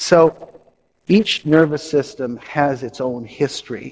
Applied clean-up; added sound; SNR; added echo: neural separator model SepFormer DNS4.